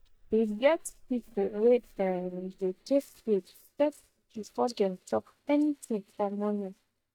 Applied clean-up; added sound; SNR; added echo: neural mask model DeepFilterNet 3.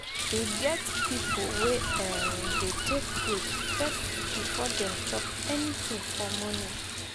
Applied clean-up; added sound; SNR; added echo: none; Bathtub (filling or washing) / Water tap, faucet + Gull, seagull; -4 dB; none.